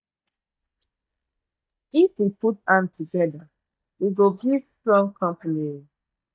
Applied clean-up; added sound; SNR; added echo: neural mask model DeepFilterNet 3.